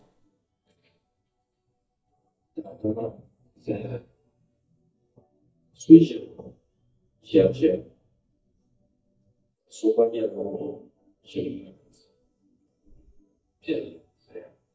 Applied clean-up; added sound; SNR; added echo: neural mask model DeepFilterNet 3.